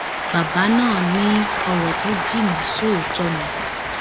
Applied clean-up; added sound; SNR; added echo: none; Cheering; 2 dB; none.